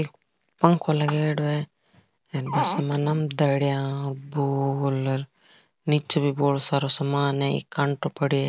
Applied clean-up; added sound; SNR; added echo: none; none; none; none.